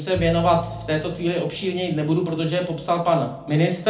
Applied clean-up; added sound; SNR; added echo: none; Bowed string instrument; 15 dB; reverberation time 0.4 s.